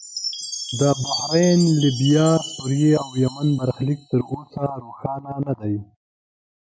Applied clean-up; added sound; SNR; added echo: none; Chime; 12 dB; none.